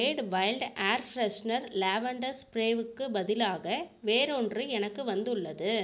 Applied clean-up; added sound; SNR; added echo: none; none; none; none.